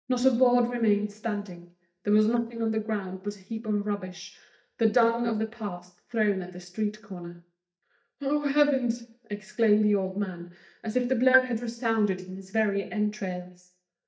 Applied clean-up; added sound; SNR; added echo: neural mask model DeepFilterNet 3.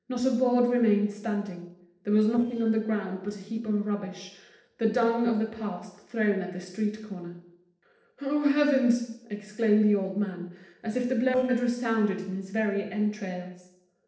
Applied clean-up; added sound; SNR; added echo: neural separator model SepFormer DNS4.